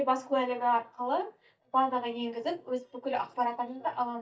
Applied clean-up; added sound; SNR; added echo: neural mask model DeepFilterNet 3.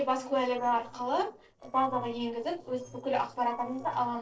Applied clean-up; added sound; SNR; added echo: neural separator model SepFormer DNS4.